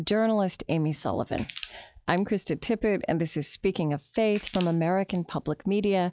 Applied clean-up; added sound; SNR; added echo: classical method log-MMSE.